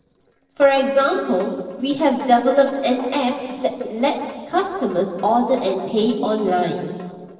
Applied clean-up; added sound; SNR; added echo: neural separator model SepFormer DNS4.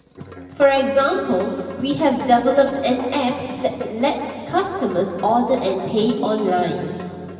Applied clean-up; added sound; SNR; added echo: none; Musical instrument; 17 dB; reverberation time 2.5 s.